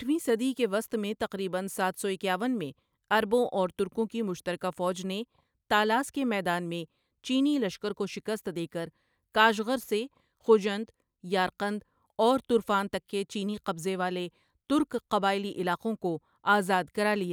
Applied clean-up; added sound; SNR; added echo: none; none; none; none.